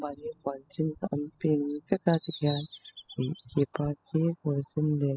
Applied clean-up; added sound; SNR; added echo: classical method spectral subtraction.